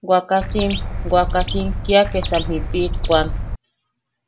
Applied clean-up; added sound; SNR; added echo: none; Bird; 3 dB; none.